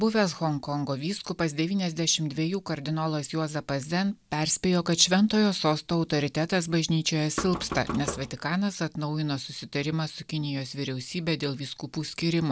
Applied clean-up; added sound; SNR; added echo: none; Knock; 10 dB; none.